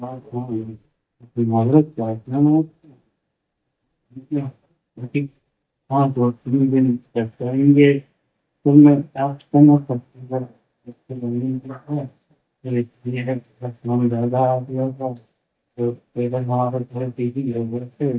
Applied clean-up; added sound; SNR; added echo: neural mask model DeepFilterNet 3.